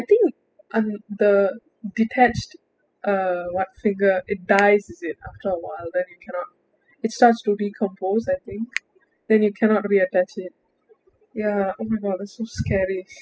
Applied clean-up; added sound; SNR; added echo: classical method spectral subtraction.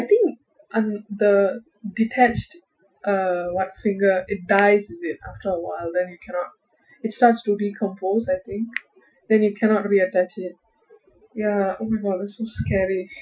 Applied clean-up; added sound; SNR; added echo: classical method Wiener filter.